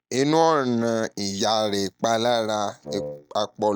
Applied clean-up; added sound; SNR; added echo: neural mask model DeepFilterNet 3.